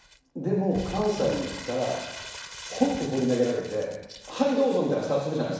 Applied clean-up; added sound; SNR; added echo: none; Crumpling, crinkling; 15 dB; reverberation time 1.1 s.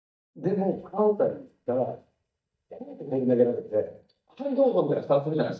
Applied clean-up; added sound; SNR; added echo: neural mask model DeepFilterNet 3.